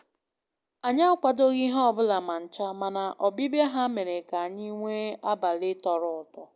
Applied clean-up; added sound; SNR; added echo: none; none; none; none.